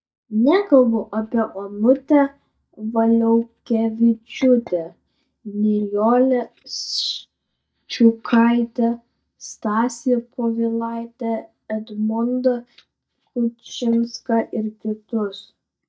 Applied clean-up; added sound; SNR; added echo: neural mask model DeepFilterNet 3.